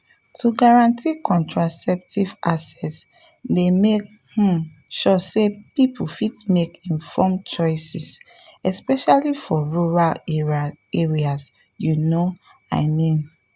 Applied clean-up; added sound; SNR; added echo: none; none; none; none.